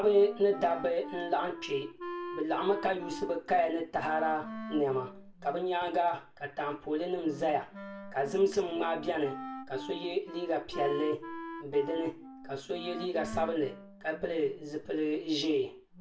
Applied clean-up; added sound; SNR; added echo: none; Wind instrument, woodwind instrument; 12 dB; reverberation time 0.3 s.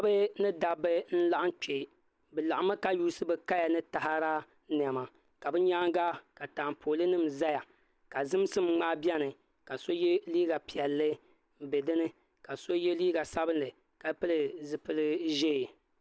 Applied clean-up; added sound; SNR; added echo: none; none; none; none.